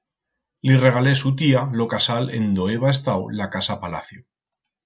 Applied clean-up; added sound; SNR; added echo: none; none; none; none.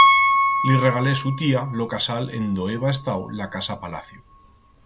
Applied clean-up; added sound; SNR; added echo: none; Piano; -1 dB; none.